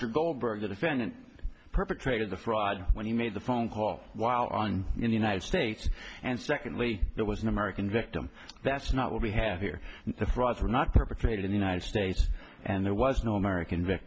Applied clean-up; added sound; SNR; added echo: none; none; none; none.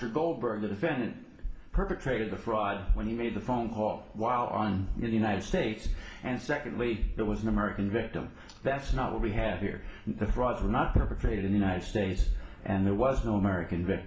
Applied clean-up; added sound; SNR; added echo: none; none; none; reverberation time 0.9 s.